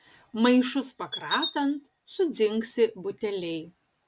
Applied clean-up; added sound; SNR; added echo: none; Chirp, tweet; 8 dB; none.